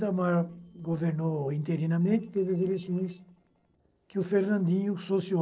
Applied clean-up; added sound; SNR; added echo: neural separator model SepFormer DNS4.